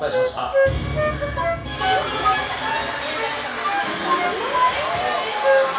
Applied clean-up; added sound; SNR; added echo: none; Wind instrument, woodwind instrument; -1 dB; reverberation time 0.7 s.